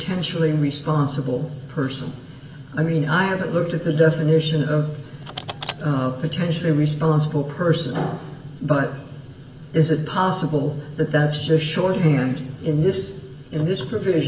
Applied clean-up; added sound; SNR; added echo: none; Car; 18 dB; reverberation time 0.7 s.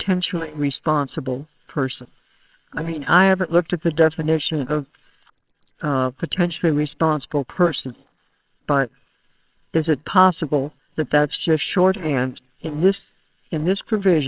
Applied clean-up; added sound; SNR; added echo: neural separator model SepFormer WHAMR!.